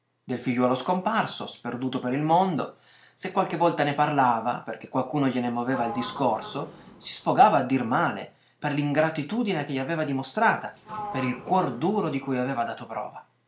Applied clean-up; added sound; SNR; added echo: none; Sliding door; 14 dB; none.